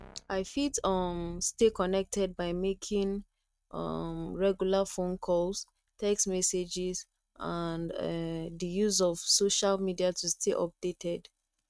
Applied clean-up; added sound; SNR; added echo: neural mask model RNNoise.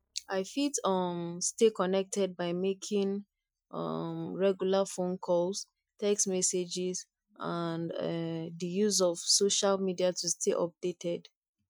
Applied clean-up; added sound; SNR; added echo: classical method Wiener filter.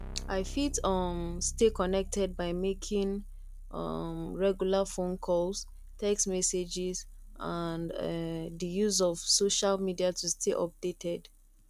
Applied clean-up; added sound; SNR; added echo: none; Keyboard (musical); 12 dB; none.